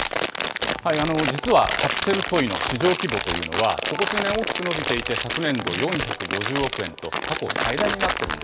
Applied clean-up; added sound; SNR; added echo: none; Crumpling, crinkling; 0 dB; none.